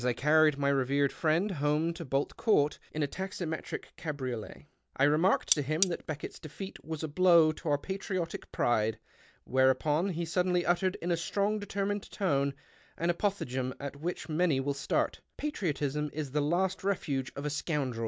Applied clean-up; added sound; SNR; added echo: none; Cutlery, silverware; 4 dB; none.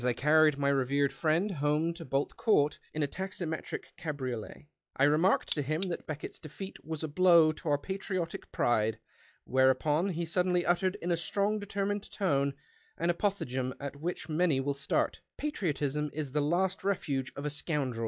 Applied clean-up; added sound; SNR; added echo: classical method log-MMSE.